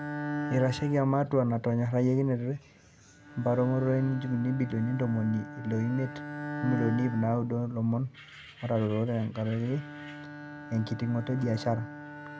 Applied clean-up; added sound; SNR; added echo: none; Bowed string instrument; 11 dB; none.